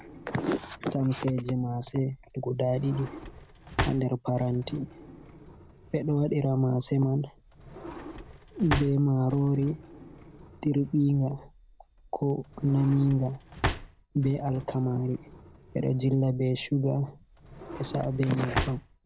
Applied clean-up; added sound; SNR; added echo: none; Drawer open or close; 11 dB; none.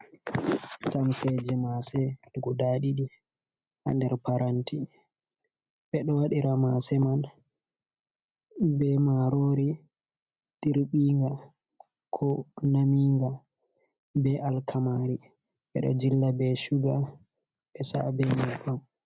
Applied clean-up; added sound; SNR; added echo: none; none; none; none.